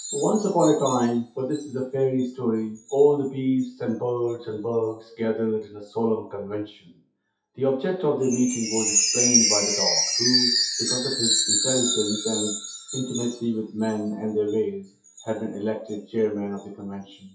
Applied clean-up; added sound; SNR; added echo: classical method WPE with log-MMSE.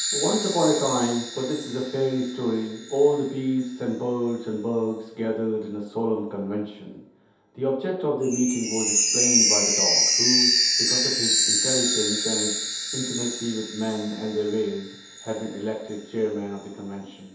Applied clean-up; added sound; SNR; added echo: none; Chime; 0 dB; reverberation time 0.8 s.